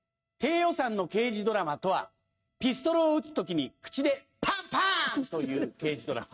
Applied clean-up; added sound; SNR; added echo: neural mask model RNNoise.